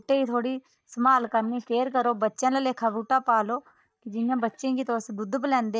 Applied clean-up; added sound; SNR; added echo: neural mask model DeepFilterNet 3.